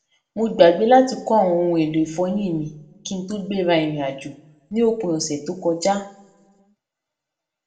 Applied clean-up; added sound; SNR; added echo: none; none; none; reverberation time 0.4 s.